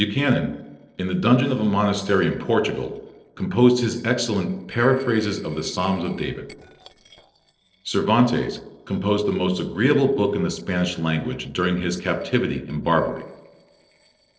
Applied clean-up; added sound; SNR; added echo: neural separator model SepFormer DNS4.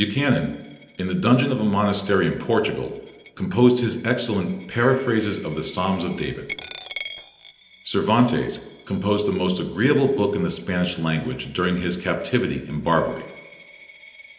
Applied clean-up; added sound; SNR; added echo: none; Coin (dropping); 19 dB; reverberation time 0.9 s.